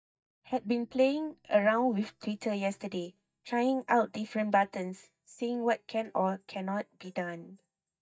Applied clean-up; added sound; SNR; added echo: neural mask model DeepFilterNet 3.